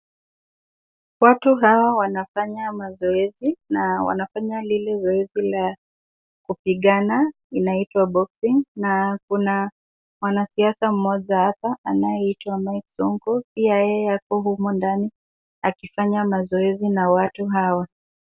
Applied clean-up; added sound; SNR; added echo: none; none; none; none.